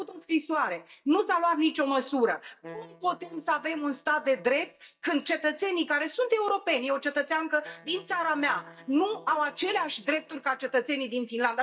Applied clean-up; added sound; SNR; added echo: neural mask model DeepFilterNet 3.